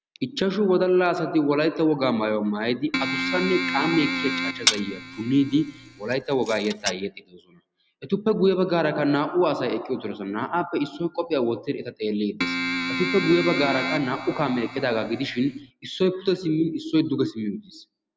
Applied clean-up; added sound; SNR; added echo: none; Keyboard (musical) + Glass; 4 dB; none.